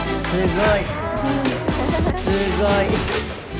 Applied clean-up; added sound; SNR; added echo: none; none; none; none.